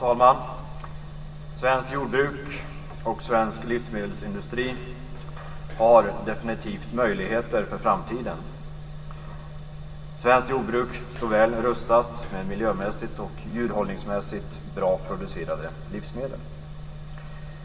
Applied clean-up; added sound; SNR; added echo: none; Walk, footsteps; 15 dB; reverberation time 2.4 s.